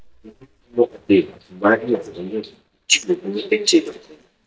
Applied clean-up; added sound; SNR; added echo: neural mask model DeepFilterNet 3.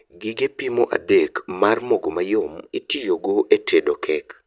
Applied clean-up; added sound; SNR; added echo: none; none; none; none.